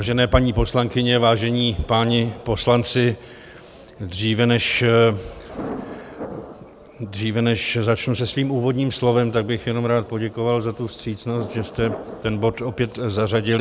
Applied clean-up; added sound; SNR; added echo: none; Thunder; 19 dB; none.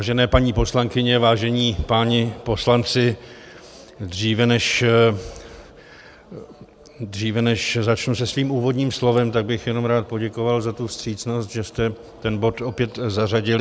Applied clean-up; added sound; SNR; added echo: none; none; none; none.